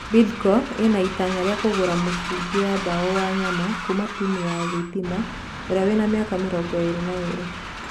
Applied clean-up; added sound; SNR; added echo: none; Train; 8 dB; none.